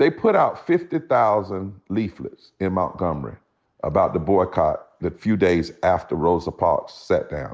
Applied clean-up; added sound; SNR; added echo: none; none; none; none.